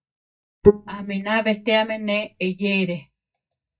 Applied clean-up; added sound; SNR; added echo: neural mask model DeepFilterNet 3.